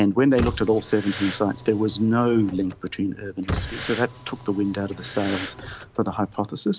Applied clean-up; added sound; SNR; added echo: none; Car + Breathing; 11 dB; none.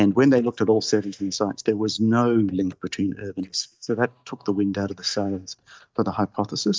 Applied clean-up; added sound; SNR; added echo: neural mask model DeepFilterNet 3.